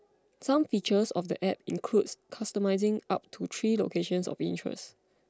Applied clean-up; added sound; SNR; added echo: none; none; none; none.